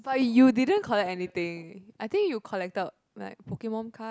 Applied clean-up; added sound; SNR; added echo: none; none; none; none.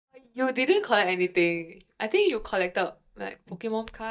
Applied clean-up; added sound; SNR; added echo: neural mask model DeepFilterNet 3.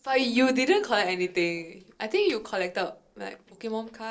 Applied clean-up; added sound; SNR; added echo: neural separator model SepFormer DNS4.